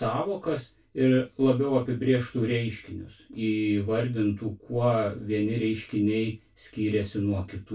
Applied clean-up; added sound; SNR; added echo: none; none; none; reverberation time 0.2 s.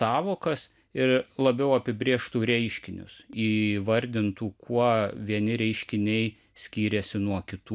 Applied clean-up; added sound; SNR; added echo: none; none; none; none.